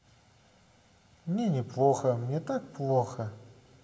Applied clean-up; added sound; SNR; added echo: none; none; none; reverberation time 1.5 s.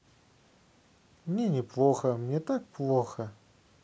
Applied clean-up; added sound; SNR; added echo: none; none; none; none.